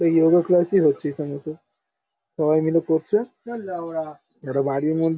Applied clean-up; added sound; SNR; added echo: none; none; none; none.